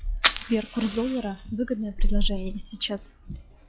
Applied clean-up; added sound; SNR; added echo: classical method log-MMSE.